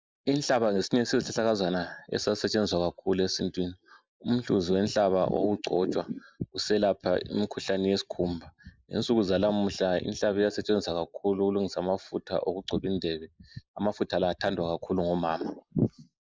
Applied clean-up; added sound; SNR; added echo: neural mask model Resemble Enhance denoiser.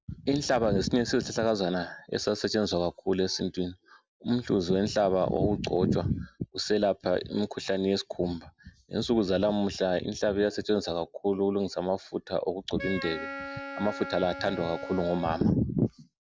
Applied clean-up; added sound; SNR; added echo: none; Wind instrument, woodwind instrument; 11 dB; none.